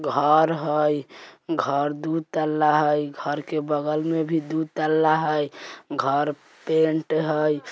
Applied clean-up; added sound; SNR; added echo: none; none; none; none.